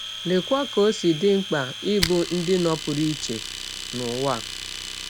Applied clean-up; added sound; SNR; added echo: none; Domestic sounds, home sounds; 8 dB; none.